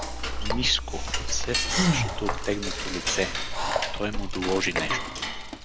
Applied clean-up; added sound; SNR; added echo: none; Cutlery, silverware / Dishes, pots, and pans + Breathing; -3 dB; none.